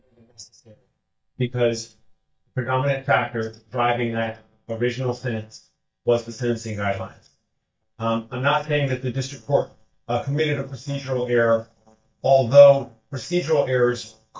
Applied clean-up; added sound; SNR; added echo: neural mask model DeepFilterNet 3.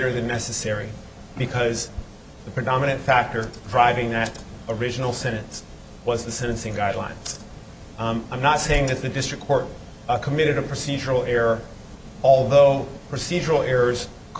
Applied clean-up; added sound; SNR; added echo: none; none; none; none.